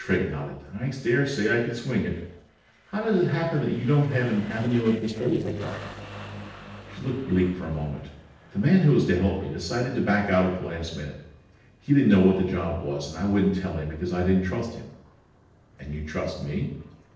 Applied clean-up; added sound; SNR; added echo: neural separator model SepFormer DNS4.